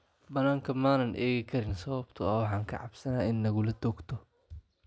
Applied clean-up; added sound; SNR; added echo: none; none; none; none.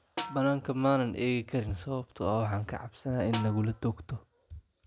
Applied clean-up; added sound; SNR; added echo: none; Snare drum; 11 dB; none.